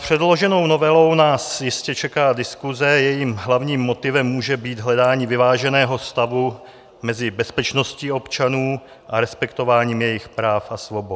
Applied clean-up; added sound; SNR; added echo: none; none; none; none.